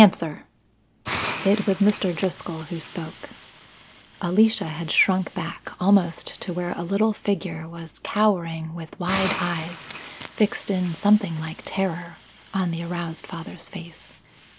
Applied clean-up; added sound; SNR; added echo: none; Hiss; 12 dB; none.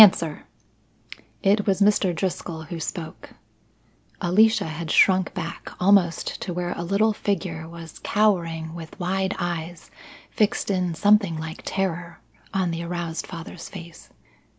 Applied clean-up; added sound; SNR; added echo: none; none; none; none.